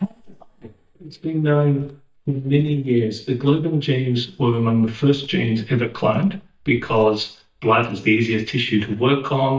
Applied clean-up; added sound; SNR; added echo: neural mask model DeepFilterNet 3.